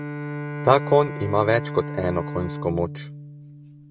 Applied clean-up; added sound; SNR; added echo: none; Bowed string instrument; 8 dB; none.